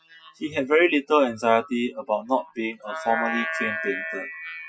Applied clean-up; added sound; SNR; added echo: classical method Wiener filter.